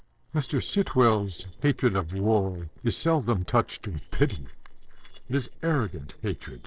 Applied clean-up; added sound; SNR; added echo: neural separator model SepFormer DNS4.